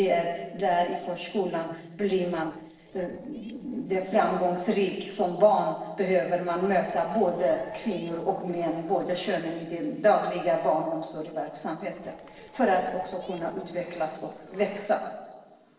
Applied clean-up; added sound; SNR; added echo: neural separator model SepFormer DNS4.